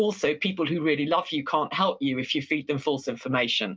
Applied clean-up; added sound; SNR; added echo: none; none; none; none.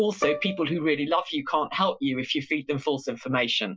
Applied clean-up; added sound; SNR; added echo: classical method Wiener filter.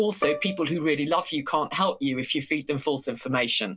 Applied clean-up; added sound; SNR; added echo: none; Bowed string instrument; 13 dB; none.